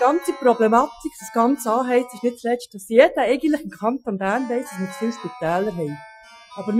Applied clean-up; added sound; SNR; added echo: classical method Wiener filter.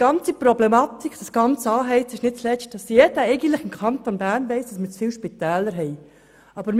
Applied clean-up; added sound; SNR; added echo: none; none; none; none.